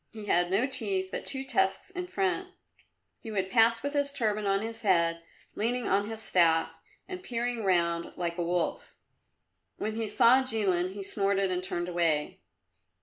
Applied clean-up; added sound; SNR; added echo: none; none; none; none.